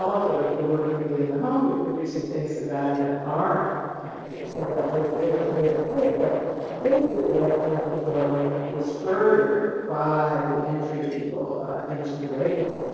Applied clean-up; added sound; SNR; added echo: neural separator model SepFormer DNS4.